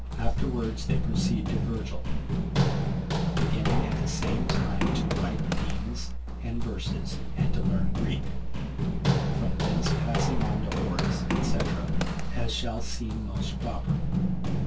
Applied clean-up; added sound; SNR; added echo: none; Run; 0 dB; reverberation time 0.1 s.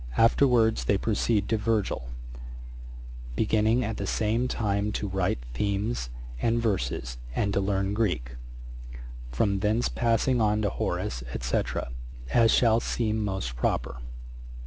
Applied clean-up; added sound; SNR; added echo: none; none; none; none.